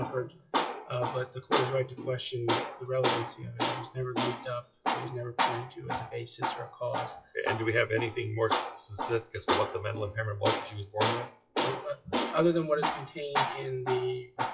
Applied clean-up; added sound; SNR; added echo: classical method WPE with log-MMSE.